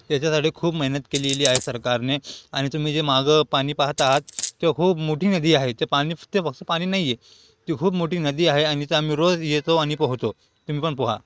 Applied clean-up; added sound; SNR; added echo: neural mask model RNNoise.